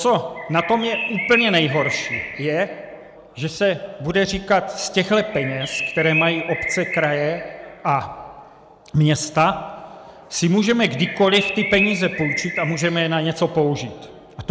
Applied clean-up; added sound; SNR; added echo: none; Bird; 7 dB; none.